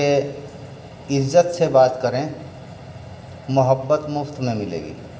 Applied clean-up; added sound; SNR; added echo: none; none; none; reverberation time 2.6 s.